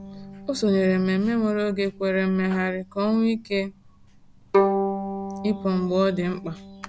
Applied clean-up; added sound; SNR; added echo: none; Bowed string instrument; 6 dB; none.